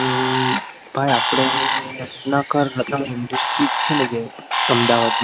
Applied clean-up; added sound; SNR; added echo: none; Bird; 0 dB; none.